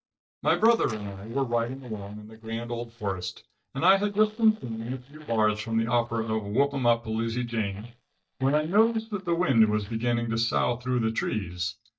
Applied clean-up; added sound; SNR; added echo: neural mask model DeepFilterNet 3.